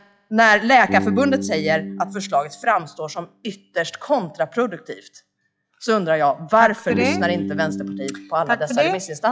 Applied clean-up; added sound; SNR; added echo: classical method log-MMSE.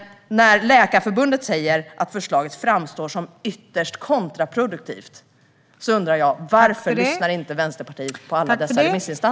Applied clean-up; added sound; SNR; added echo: none; none; none; none.